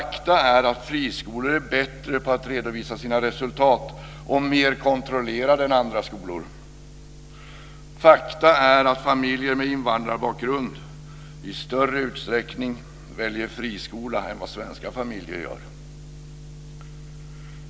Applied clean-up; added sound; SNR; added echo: none; none; none; none.